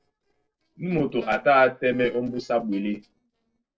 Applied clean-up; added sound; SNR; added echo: neural separator model SepFormer DNS4.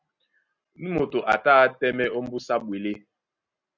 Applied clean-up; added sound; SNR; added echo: none; none; none; none.